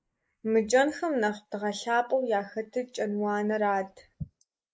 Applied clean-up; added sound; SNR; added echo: neural mask model Resemble Enhance denoiser.